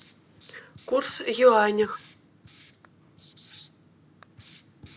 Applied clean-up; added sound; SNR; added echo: none; Writing; 16 dB; none.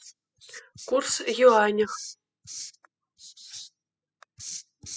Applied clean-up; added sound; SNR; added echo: classical method spectral subtraction.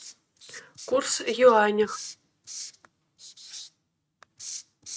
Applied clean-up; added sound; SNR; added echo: neural mask model RNNoise.